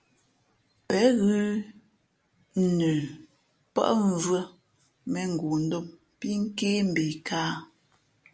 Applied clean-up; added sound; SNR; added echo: none; none; none; none.